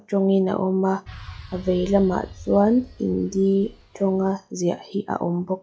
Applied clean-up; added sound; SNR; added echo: classical method log-MMSE.